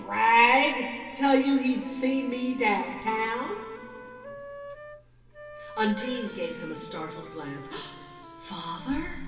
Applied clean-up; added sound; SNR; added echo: none; Wind instrument, woodwind instrument; 17 dB; reverberation time 2.5 s.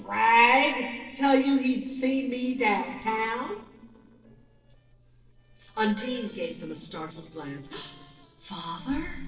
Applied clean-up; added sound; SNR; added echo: neural separator model SepFormer DNS4.